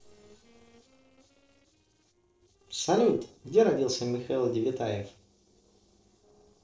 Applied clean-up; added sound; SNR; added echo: neural separator model SepFormer DNS4.